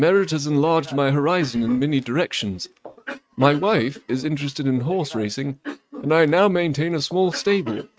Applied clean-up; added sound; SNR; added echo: neural mask model RNNoise.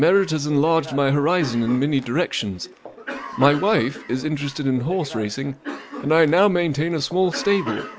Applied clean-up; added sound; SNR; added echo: none; Cough; 14 dB; none.